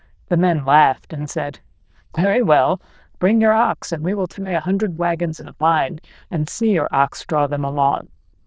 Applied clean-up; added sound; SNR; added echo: neural diffusion model UNIVERSE++.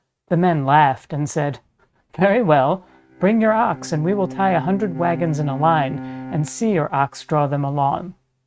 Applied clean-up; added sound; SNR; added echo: neural mask model RNNoise.